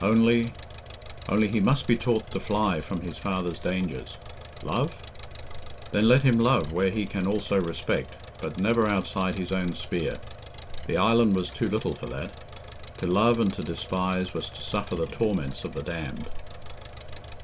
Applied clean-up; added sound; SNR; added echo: none; Engine; 17 dB; none.